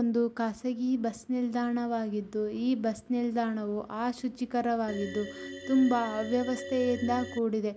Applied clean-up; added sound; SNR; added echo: none; Organ; 11 dB; none.